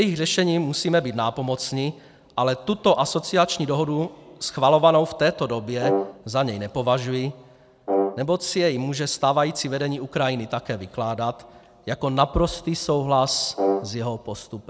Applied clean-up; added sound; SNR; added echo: none; Brass instrument; 4 dB; none.